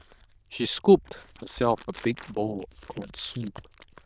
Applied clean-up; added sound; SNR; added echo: neural diffusion model UNIVERSE++.